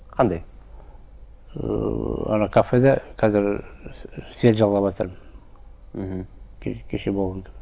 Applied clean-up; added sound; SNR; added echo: none; none; none; none.